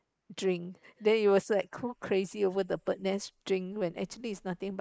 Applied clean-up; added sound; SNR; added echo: neural mask model Resemble Enhance denoiser.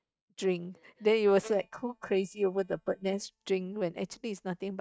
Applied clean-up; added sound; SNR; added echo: neural mask model DeepFilterNet 3.